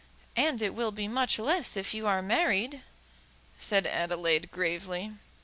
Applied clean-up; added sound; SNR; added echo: none; none; none; none.